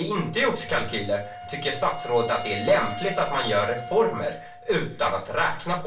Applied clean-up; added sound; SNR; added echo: none; Wind instrument, woodwind instrument; 13 dB; reverberation time 0.3 s.